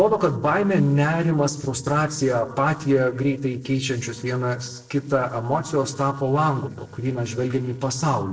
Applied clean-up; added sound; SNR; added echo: neural separator model SepFormer DNS4.